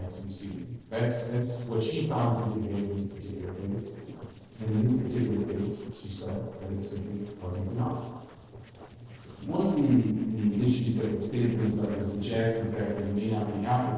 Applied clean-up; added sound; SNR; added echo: neural separator model SepFormer DNS4.